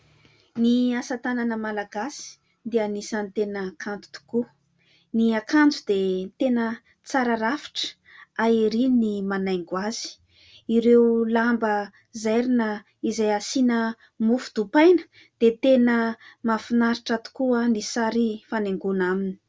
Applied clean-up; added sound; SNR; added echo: none; none; none; none.